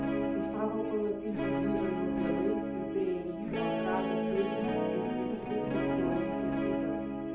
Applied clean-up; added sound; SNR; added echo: none; Guitar; -4 dB; reverberation time 0.8 s.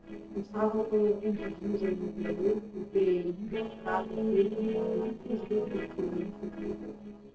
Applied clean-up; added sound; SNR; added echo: neural separator model SepFormer DNS4.